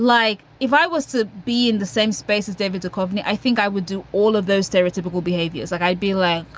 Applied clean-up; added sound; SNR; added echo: none; none; none; none.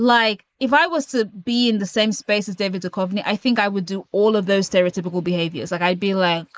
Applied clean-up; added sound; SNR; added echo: neural mask model Resemble Enhance denoiser.